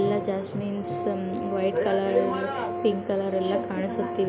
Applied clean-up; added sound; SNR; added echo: none; Organ; 8 dB; none.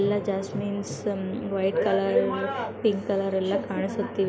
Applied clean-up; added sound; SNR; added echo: none; none; none; none.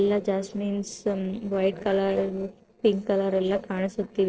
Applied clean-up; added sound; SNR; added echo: neural separator model SepFormer DNS4.